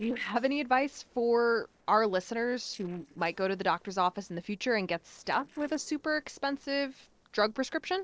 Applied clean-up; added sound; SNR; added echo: neural separator model SepFormer DNS4.